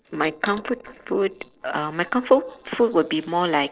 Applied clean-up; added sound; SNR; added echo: neural separator model SepFormer DNS4.